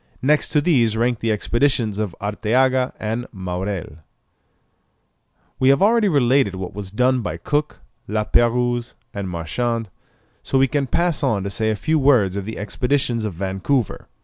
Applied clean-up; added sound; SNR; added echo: none; none; none; none.